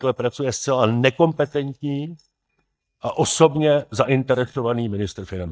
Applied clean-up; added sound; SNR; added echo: neural mask model DeepFilterNet 3.